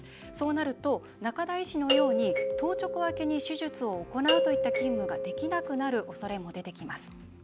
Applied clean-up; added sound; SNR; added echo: none; Doorbell; -1 dB; none.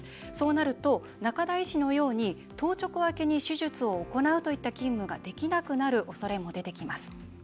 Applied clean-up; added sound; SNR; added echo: none; none; none; none.